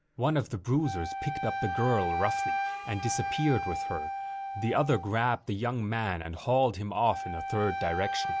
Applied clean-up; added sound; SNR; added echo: none; Wind instrument, woodwind instrument; 5 dB; none.